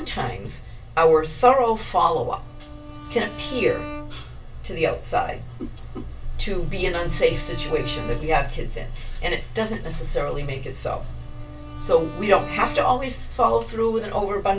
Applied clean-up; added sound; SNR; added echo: none; Bowed string instrument; 17 dB; reverberation time 0.2 s.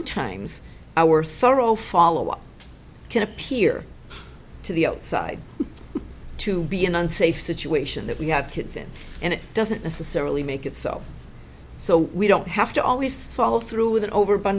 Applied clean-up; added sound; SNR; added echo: none; none; none; none.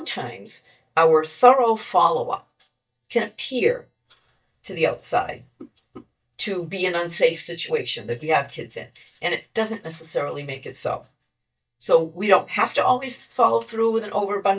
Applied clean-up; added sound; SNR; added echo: neural mask model DeepFilterNet 3.